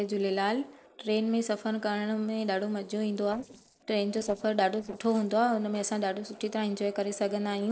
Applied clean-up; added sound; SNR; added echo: neural separator model SepFormer DNS4.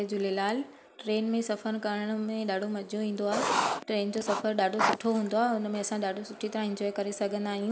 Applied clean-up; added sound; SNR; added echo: none; Writing; 1 dB; none.